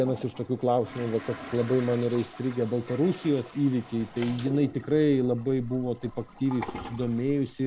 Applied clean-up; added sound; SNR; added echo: none; Toilet flush; 15 dB; none.